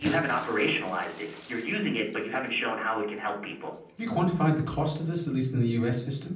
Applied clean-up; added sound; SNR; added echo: none; Bathtub (filling or washing) / Splash, splatter; 17 dB; reverberation time 0.6 s.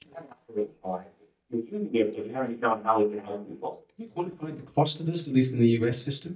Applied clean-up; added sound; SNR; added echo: neural mask model DeepFilterNet 3.